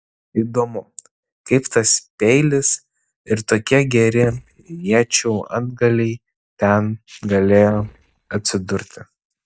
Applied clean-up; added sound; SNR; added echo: neural mask model DeepFilterNet 3.